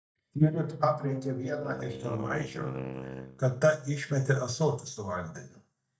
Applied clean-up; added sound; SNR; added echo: neural mask model DeepFilterNet 3.